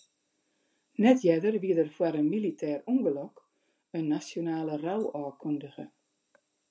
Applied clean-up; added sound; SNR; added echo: none; none; none; none.